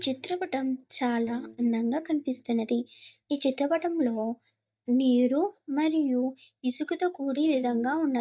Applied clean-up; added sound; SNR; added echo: neural mask model DeepFilterNet 3.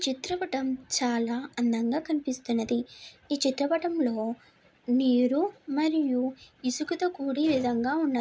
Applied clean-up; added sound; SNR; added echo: none; none; none; none.